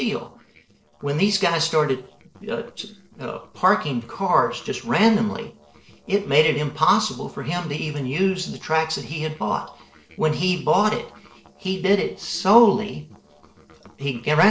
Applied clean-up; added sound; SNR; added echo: neural separator model SepFormer DNS4.